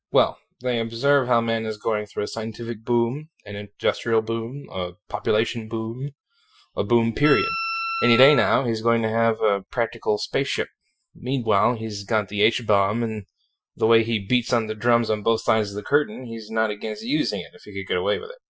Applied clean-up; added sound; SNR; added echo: classical method Wiener filter.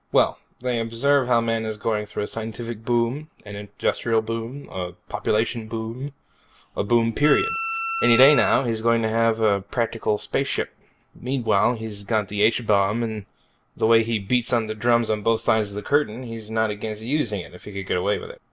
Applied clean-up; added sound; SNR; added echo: none; Wind instrument, woodwind instrument; 6 dB; none.